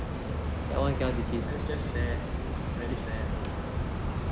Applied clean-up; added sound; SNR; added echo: none; none; none; none.